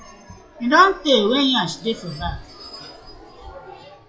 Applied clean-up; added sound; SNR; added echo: classical method log-MMSE.